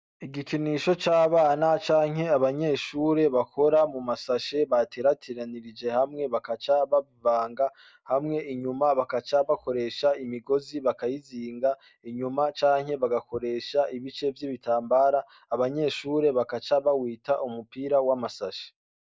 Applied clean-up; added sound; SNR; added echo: none; none; none; none.